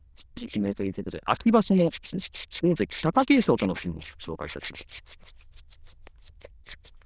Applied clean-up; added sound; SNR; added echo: neural diffusion model UNIVERSE++.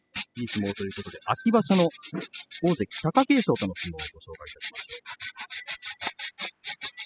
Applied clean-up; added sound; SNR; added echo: classical method spectral subtraction.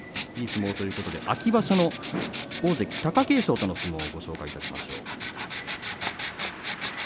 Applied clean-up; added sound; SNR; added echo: none; Writing; 3 dB; none.